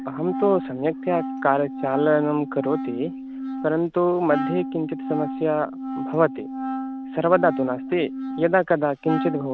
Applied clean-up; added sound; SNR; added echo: none; Wind instrument, woodwind instrument; 7 dB; none.